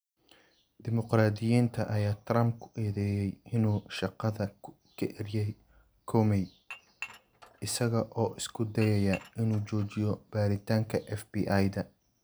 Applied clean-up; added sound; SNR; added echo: none; Dishes, pots, and pans / Chink, clink; 19 dB; none.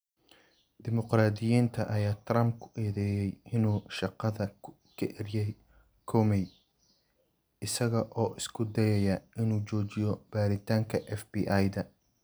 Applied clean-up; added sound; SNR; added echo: none; none; none; none.